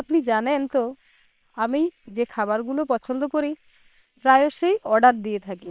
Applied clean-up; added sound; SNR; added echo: neural separator model SepFormer WHAM!.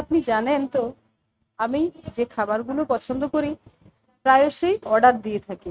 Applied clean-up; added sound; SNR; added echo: neural mask model RNNoise.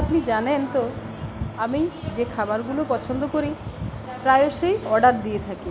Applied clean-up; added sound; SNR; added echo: none; Bowed string instrument; 17 dB; none.